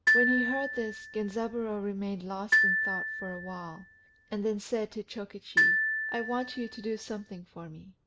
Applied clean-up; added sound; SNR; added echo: none; Glockenspiel; -5 dB; none.